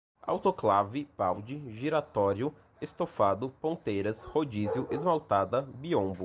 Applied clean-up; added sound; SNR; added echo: none; none; none; none.